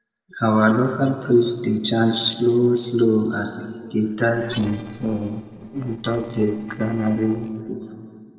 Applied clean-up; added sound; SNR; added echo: neural separator model SepFormer DNS4.